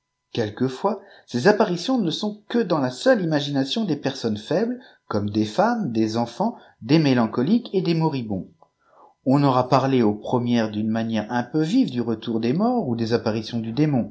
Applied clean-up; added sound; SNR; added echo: none; none; none; none.